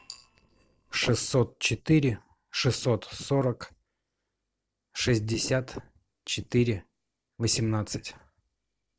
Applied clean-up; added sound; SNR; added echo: neural separator model SepFormer DNS4.